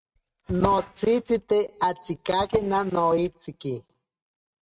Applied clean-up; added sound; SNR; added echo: neural mask model RNNoise.